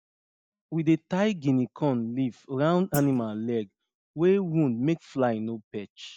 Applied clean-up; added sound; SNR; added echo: neural mask model DeepFilterNet 3.